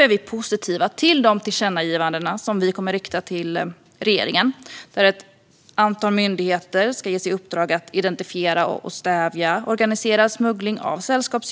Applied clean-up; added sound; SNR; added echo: none; none; none; none.